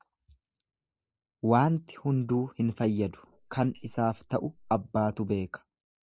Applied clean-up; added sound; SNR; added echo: neural mask model Resemble Enhance denoiser.